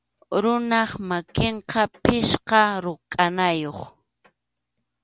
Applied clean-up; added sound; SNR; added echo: none; none; none; none.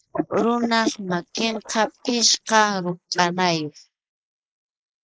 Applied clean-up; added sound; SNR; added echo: neural mask model Resemble Enhance denoiser.